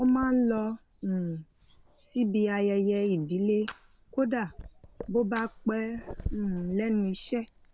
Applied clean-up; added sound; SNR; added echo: none; Fire; 15 dB; none.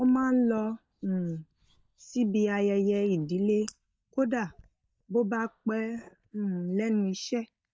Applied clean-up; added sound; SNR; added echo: neural mask model DeepFilterNet 3.